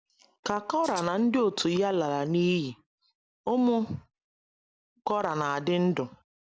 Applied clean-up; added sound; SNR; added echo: none; Rattle (instrument); 15 dB; none.